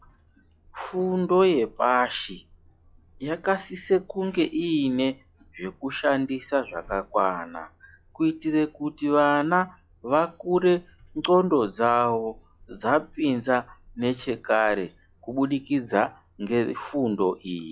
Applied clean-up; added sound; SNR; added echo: classical method log-MMSE.